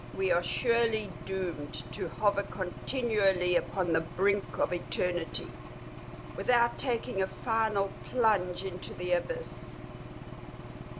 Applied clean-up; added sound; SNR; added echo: none; Engine / Aircraft; 11 dB; none.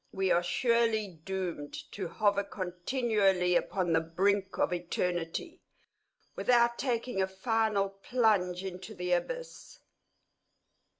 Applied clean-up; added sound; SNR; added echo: none; none; none; none.